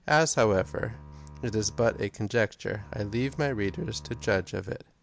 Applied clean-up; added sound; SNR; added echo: none; Bowed string instrument; 18 dB; none.